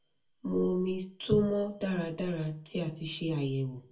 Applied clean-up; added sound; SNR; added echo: none; none; none; reverberation time 0.3 s.